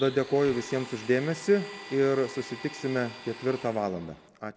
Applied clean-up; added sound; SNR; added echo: none; Domestic sounds, home sounds; 16 dB; none.